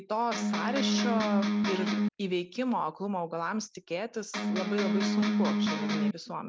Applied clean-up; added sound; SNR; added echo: none; Electric guitar; -5 dB; none.